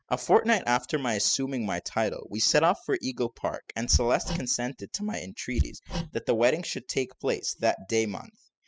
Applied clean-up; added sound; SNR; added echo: classical method spectral subtraction.